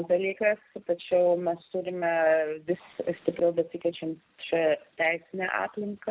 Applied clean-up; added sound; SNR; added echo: none; none; none; none.